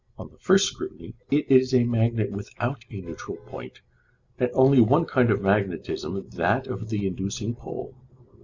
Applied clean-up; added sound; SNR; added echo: none; none; none; none.